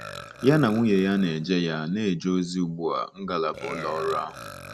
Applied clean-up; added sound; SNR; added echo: none; Burping, eructation; 16 dB; none.